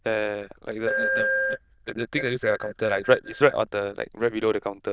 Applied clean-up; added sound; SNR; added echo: neural diffusion model UNIVERSE++.